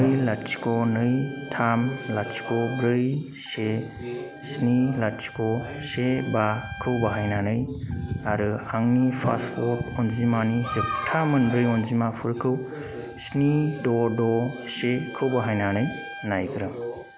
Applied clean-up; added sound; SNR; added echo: none; Drum + Trumpet; 14 dB; none.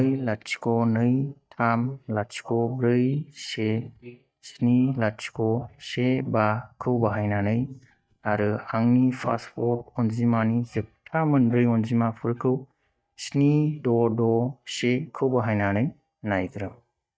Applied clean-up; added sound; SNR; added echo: neural mask model DeepFilterNet 3.